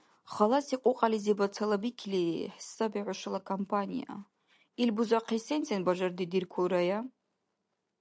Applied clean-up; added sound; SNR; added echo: none; none; none; none.